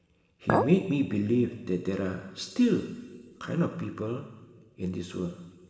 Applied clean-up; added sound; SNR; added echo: none; Chink, clink; 4 dB; reverberation time 2.0 s.